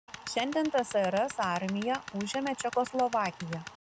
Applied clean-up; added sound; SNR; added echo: none; Tools; 14 dB; none.